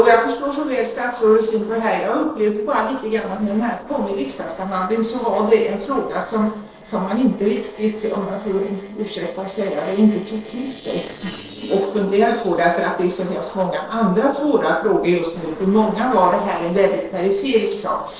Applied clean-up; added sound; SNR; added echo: neural separator model SepFormer DNS4.